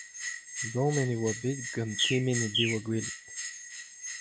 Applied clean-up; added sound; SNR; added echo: none; Bird + Bell; 4 dB; none.